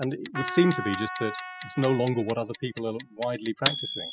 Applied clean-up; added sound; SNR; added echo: classical method spectral subtraction.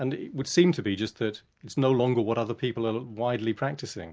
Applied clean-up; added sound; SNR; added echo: none; none; none; none.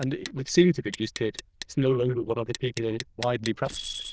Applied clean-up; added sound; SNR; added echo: neural diffusion model UNIVERSE++.